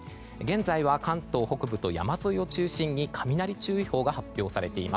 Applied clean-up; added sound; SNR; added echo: none; none; none; none.